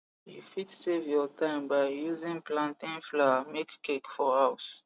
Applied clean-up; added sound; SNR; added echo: none; none; none; none.